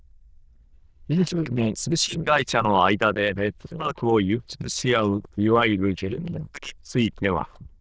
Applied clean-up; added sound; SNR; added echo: neural diffusion model UNIVERSE++.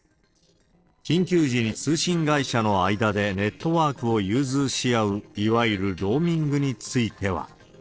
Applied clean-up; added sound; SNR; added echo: neural separator model SepFormer DNS4.